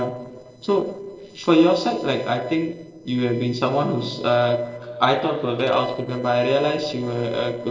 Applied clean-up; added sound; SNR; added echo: neural separator model SepFormer DNS4.